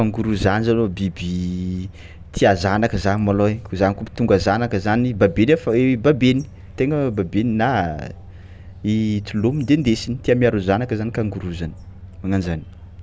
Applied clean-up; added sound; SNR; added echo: none; none; none; none.